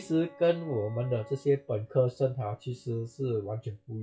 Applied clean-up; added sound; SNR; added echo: classical method log-MMSE.